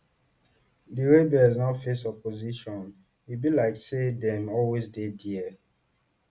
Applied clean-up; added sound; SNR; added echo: none; none; none; none.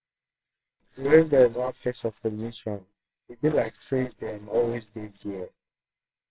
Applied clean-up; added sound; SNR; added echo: neural separator model SepFormer WHAMR!.